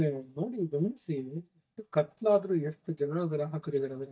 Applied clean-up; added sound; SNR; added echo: neural mask model DeepFilterNet 3.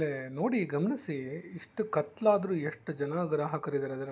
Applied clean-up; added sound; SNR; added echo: none; none; none; none.